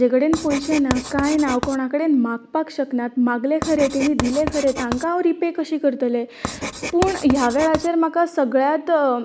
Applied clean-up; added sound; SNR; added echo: none; Writing; 11 dB; none.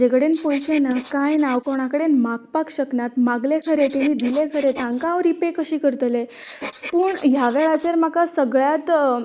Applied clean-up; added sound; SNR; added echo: neural mask model Resemble Enhance denoiser.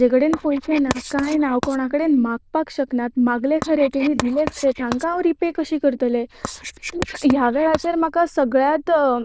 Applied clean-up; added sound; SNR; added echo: neural diffusion model UNIVERSE++.